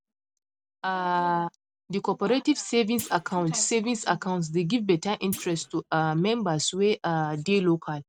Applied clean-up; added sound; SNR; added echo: none; Thump, thud; 18 dB; none.